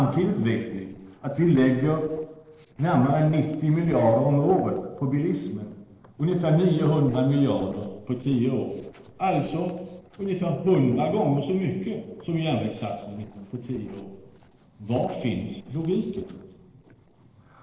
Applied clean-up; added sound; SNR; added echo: neural separator model SepFormer DNS4.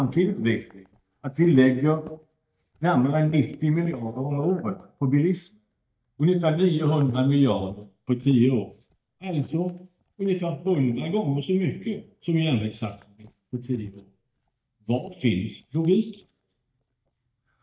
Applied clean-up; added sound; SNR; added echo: neural mask model DeepFilterNet 3.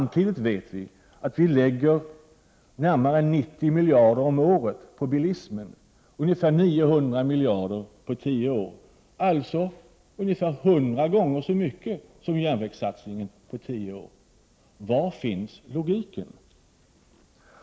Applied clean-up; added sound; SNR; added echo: none; none; none; none.